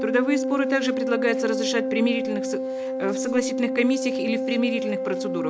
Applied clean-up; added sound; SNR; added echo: none; Organ; 1 dB; none.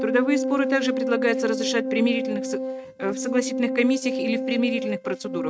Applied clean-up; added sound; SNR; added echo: neural mask model RNNoise.